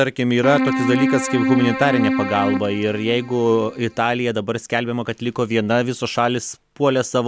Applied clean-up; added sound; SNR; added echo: none; Keyboard (musical); 2 dB; none.